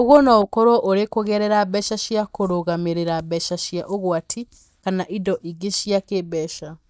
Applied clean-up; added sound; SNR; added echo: neural mask model DeepFilterNet 3.